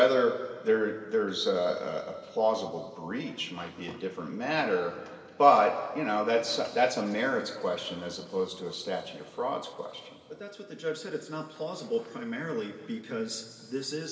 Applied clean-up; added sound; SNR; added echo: none; none; none; reverberation time 3.0 s.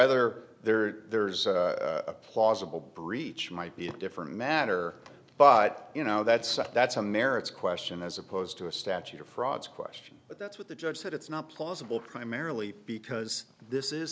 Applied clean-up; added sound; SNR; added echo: none; none; none; none.